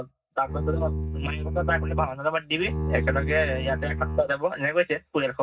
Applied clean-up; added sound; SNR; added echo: neural mask model DeepFilterNet 3.